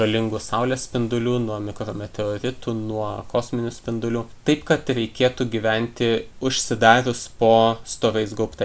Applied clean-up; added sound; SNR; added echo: none; none; none; none.